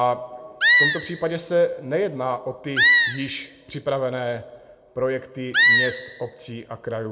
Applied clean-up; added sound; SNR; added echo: none; Animal; -5 dB; reverberation time 0.2 s.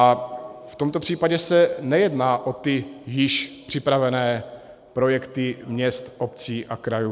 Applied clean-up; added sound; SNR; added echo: none; none; none; none.